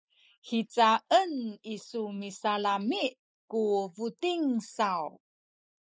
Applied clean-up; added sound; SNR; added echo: neural mask model Resemble Enhance denoiser.